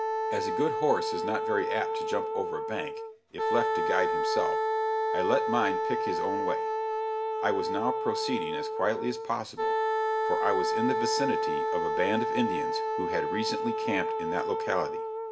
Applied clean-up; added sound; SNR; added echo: none; Wind instrument, woodwind instrument; -3 dB; reverberation time 0.3 s.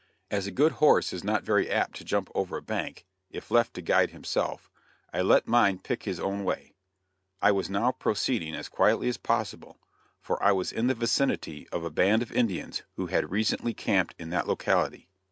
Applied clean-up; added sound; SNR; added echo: none; none; none; none.